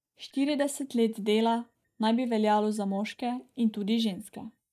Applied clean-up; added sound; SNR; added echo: neural mask model DeepFilterNet 3.